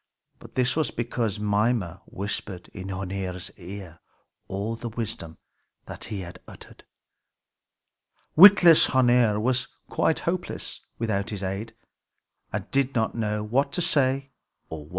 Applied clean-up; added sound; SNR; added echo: none; none; none; none.